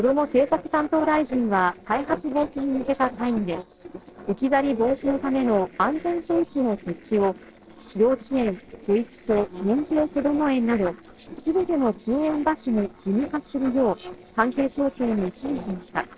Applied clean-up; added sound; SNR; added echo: neural separator model SepFormer DNS4.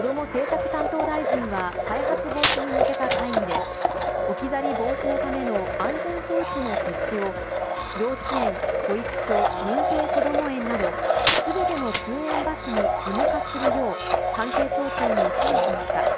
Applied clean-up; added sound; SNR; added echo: none; Glass + Domestic sounds, home sounds; -5 dB; none.